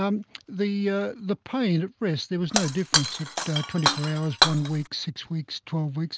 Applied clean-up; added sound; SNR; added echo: none; Shatter; -1 dB; none.